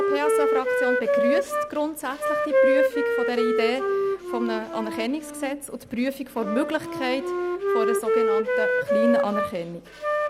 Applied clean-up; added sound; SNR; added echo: none; Wind instrument, woodwind instrument; -5 dB; none.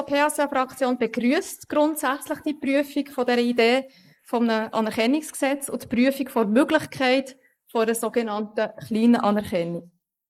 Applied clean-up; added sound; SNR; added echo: neural mask model Resemble Enhance denoiser.